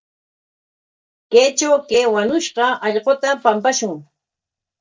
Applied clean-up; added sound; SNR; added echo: neural mask model DeepFilterNet 3.